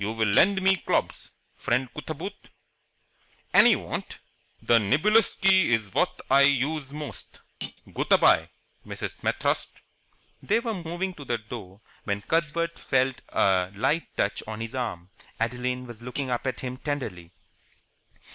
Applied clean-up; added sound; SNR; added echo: neural mask model Resemble Enhance denoiser.